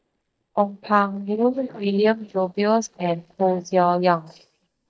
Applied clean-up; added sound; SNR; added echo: neural mask model DeepFilterNet 3.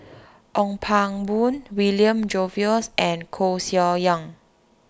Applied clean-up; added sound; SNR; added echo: none; none; none; none.